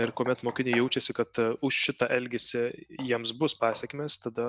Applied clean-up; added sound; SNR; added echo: none; Knock; 18 dB; none.